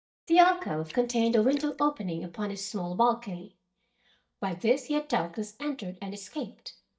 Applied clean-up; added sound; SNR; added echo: neural mask model DeepFilterNet 3.